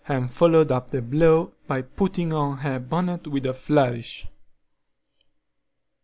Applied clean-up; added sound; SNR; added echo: none; none; none; none.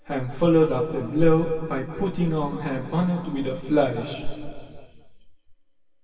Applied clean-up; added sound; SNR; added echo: none; none; none; reverberation time 2.6 s.